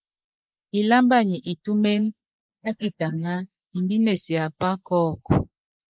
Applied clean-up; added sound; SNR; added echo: neural mask model Resemble Enhance denoiser.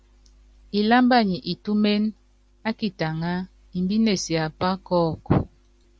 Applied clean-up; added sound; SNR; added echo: none; none; none; none.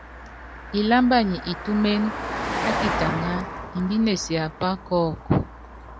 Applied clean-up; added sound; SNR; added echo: none; Car passing by; 7 dB; none.